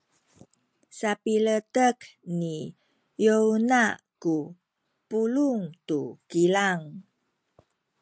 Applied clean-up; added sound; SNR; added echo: none; none; none; none.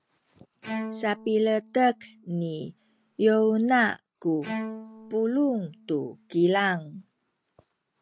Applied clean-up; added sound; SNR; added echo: none; Bowed string instrument; 14 dB; none.